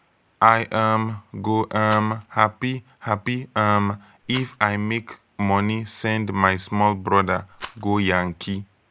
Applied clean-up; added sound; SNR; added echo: none; Rattle; 19 dB; none.